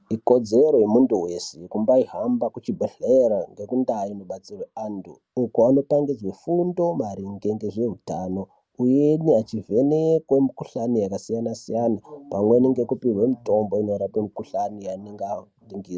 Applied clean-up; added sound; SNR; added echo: none; none; none; none.